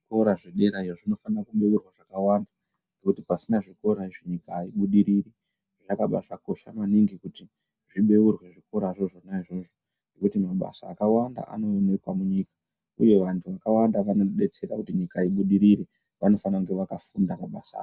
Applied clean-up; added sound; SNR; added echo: none; none; none; none.